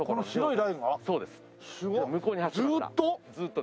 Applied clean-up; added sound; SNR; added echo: none; none; none; none.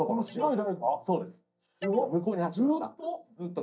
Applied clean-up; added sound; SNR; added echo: neural mask model DeepFilterNet 3.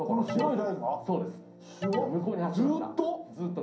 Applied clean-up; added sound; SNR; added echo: none; Alarm; 11 dB; reverberation time 0.6 s.